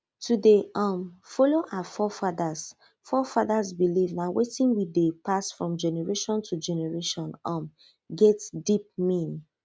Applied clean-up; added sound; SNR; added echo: none; none; none; none.